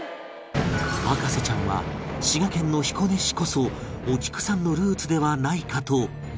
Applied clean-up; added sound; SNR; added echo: none; none; none; none.